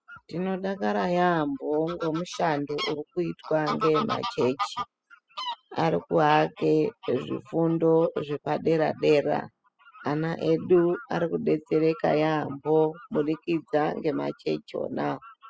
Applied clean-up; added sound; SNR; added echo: classical method spectral subtraction.